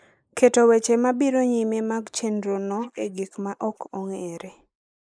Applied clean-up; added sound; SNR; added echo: neural mask model Resemble Enhance denoiser.